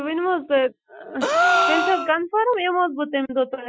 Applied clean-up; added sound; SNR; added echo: classical method Wiener filter.